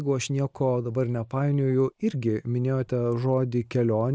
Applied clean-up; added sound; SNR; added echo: neural mask model Resemble Enhance denoiser.